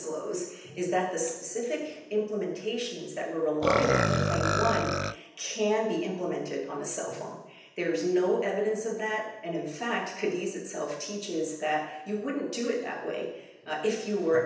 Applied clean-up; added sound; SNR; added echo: none; Burping, eructation; -1 dB; reverberation time 0.9 s.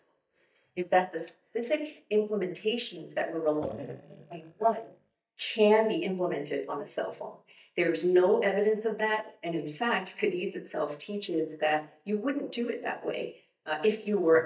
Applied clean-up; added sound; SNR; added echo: neural mask model DeepFilterNet 3.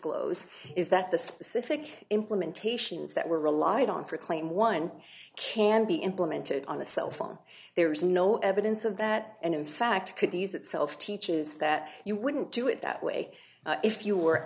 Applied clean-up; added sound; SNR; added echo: none; none; none; none.